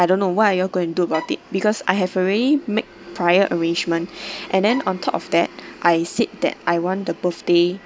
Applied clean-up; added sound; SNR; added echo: none; Bowed string instrument; 16 dB; none.